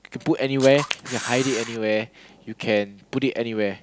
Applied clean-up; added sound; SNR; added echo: none; Camera; 9 dB; none.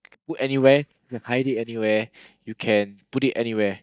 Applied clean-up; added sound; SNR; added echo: neural mask model DeepFilterNet 3.